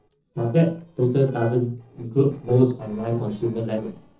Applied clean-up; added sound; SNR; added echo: neural separator model SepFormer DNS4.